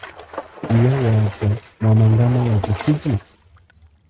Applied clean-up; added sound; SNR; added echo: neural mask model RNNoise.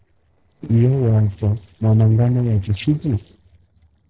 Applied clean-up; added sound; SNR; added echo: neural separator model SepFormer DNS4.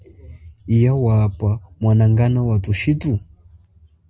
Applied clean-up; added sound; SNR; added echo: none; none; none; none.